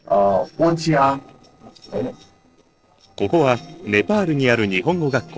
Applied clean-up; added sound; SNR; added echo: neural separator model SepFormer DNS4.